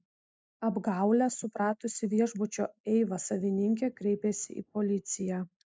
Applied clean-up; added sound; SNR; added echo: neural mask model Resemble Enhance denoiser.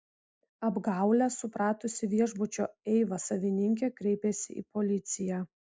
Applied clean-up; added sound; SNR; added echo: none; none; none; none.